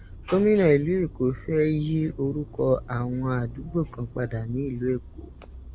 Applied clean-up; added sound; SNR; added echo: none; Motor vehicle (road); 16 dB; none.